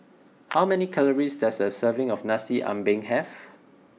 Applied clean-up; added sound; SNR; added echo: none; Clapping; 19 dB; none.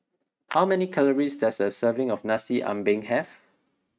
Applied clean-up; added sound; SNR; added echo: neural mask model RNNoise.